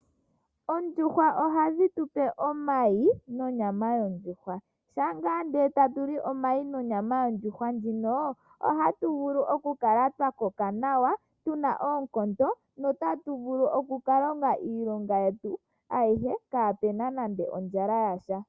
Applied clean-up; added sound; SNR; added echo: none; none; none; none.